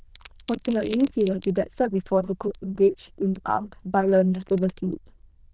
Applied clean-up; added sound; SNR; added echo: neural diffusion model UNIVERSE++.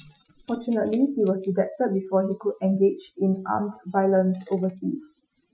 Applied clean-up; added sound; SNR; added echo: classical method Wiener filter.